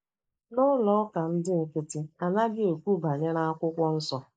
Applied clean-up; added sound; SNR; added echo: neural mask model Resemble Enhance denoiser.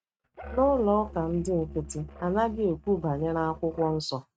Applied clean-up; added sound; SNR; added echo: neural mask model RNNoise.